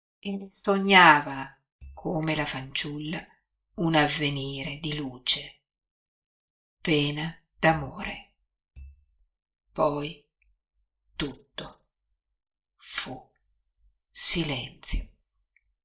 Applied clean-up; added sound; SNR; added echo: neural mask model DeepFilterNet 3.